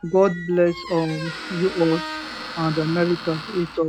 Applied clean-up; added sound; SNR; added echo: none; Squeak; 11 dB; none.